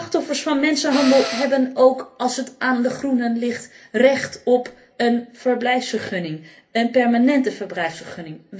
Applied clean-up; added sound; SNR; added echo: none; Tools; 10 dB; reverberation time 0.3 s.